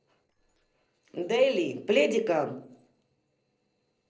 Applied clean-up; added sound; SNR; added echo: neural separator model SepFormer DNS4.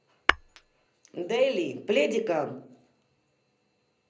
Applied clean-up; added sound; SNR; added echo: none; Tap / Glass; -2 dB; reverberation time 0.5 s.